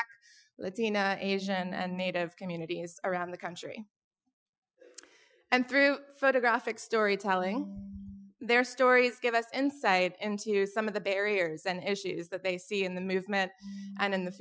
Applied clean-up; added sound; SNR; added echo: classical method Wiener filter.